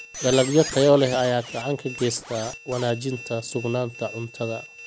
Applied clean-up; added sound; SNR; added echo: none; Squeak; 13 dB; none.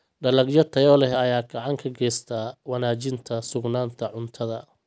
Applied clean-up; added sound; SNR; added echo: none; none; none; none.